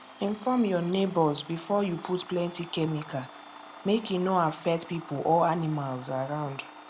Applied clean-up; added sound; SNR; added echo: none; Domestic sounds, home sounds; 18 dB; none.